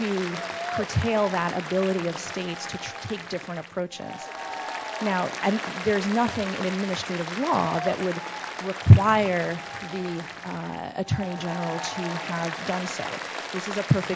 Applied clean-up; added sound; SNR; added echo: none; Applause; 8 dB; none.